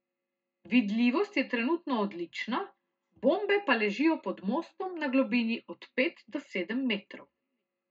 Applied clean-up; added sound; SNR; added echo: none; none; none; reverberation time 0.2 s.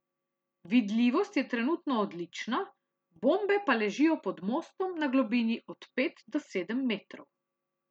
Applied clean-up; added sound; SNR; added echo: none; none; none; none.